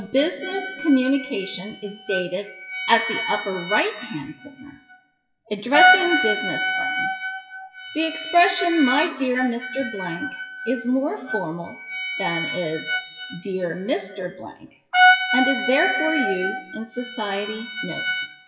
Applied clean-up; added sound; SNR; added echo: classical method WPE with log-MMSE.